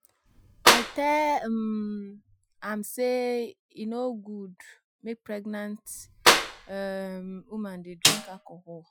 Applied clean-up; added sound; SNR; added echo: classical method Wiener filter.